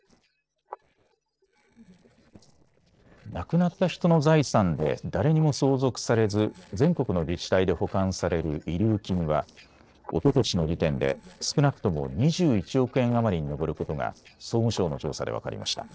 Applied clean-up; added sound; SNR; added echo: neural separator model SepFormer DNS4.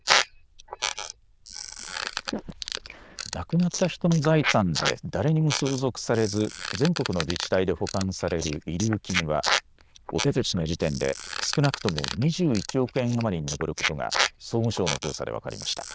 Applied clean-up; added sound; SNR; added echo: neural diffusion model UNIVERSE++.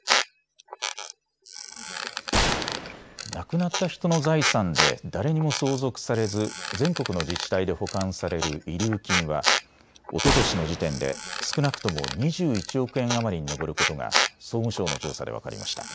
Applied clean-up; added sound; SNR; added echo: none; Squeak + Gunshot, gunfire; 2 dB; none.